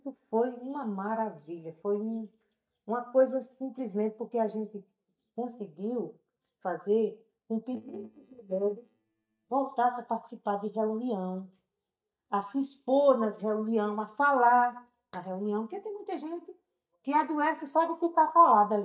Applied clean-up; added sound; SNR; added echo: neural mask model DeepFilterNet 3.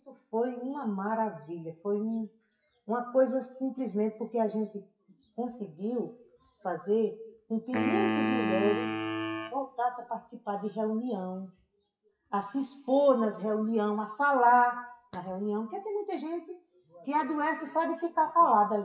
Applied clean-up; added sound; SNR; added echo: classical method WPE with log-MMSE.